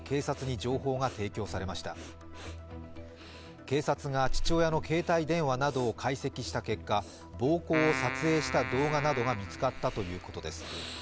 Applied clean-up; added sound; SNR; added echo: none; Keyboard (musical) + Breathing; 7 dB; none.